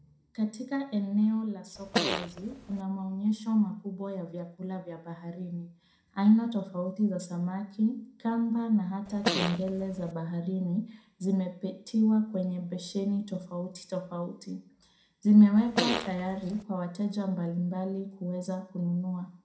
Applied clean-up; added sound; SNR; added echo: none; Fart; 4 dB; reverberation time 0.4 s.